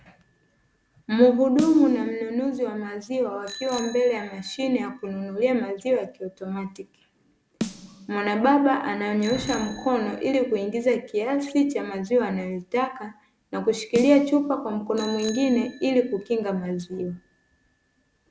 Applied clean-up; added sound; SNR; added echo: none; Snare drum + Bicycle bell; 17 dB; none.